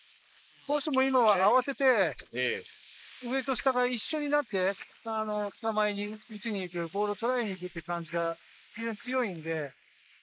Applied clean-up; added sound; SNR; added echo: neural mask model Resemble Enhance denoiser.